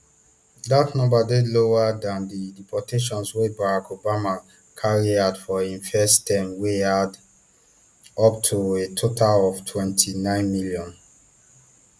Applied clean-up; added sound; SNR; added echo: none; none; none; none.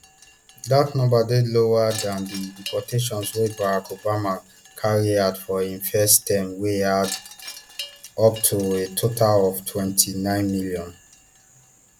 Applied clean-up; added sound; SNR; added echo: none; Wind chime; 19 dB; none.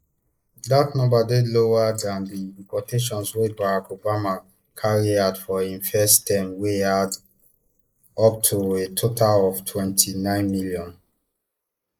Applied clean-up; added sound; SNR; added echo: neural mask model Resemble Enhance denoiser.